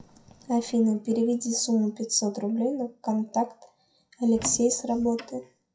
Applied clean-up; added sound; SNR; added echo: classical method WPE with log-MMSE.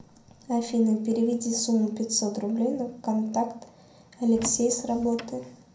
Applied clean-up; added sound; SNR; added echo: none; Door; 16 dB; reverberation time 0.5 s.